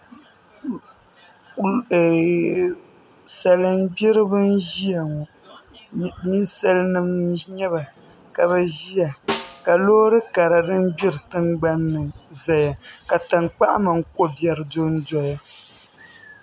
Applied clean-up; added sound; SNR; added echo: none; Snare drum; 14 dB; none.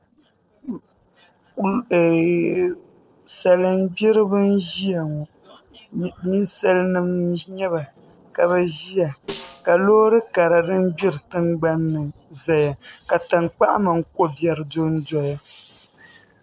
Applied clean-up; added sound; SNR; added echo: neural separator model SepFormer DNS4.